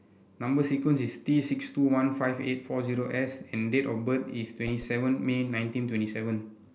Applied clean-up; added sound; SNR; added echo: none; Whoosh, swoosh, swish; 18 dB; none.